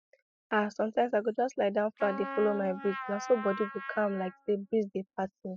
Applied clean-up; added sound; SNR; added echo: classical method spectral subtraction.